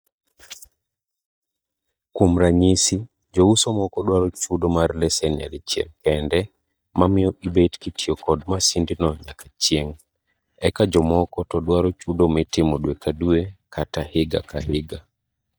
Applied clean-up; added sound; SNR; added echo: neural mask model DeepFilterNet 3.